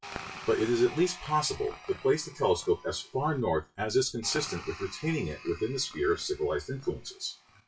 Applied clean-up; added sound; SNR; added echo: classical method WPE with log-MMSE.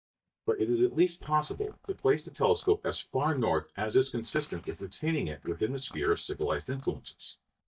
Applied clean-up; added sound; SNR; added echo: neural mask model DeepFilterNet 3.